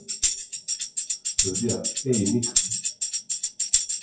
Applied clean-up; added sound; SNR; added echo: classical method WPE with log-MMSE.